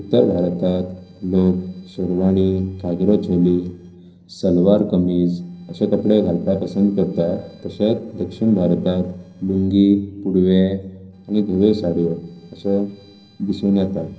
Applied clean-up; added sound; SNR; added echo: neural separator model SepFormer DNS4.